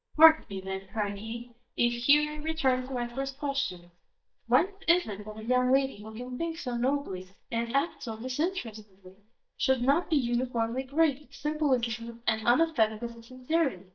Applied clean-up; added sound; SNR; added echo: neural mask model DeepFilterNet 3.